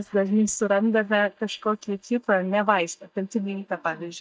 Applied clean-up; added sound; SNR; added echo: neural mask model DeepFilterNet 3.